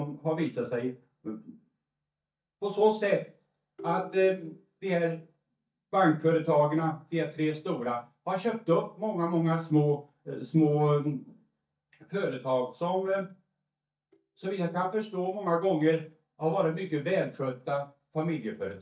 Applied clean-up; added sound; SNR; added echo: neural mask model DeepFilterNet 3.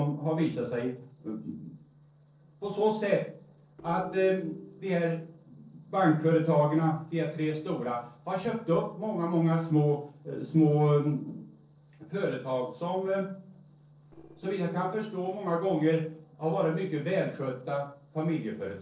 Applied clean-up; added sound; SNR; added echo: neural separator model SepFormer DNS4.